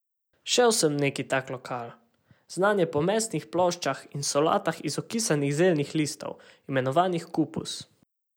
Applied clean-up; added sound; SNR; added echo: none; none; none; none.